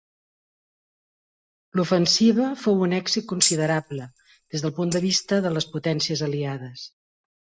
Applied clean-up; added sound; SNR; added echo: neural mask model RNNoise.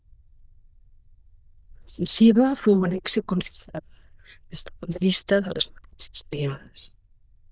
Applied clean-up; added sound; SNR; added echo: neural diffusion model UNIVERSE++.